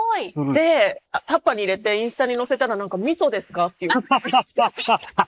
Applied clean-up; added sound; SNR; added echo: neural mask model Resemble Enhance denoiser.